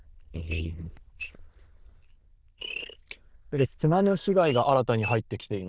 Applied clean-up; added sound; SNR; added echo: neural diffusion model UNIVERSE++.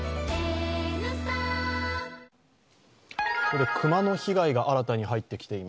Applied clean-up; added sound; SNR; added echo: none; none; none; none.